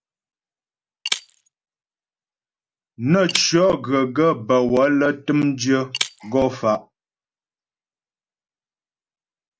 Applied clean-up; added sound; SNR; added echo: none; Shatter; 12 dB; none.